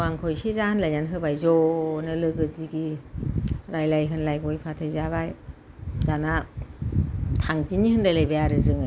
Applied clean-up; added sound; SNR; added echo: none; none; none; none.